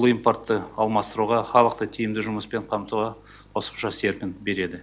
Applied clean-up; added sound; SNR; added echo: none; none; none; none.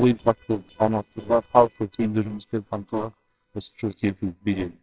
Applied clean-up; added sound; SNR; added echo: neural separator model SepFormer WHAMR!.